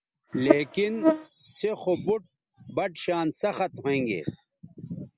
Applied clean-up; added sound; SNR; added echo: none; Buzz; -4 dB; none.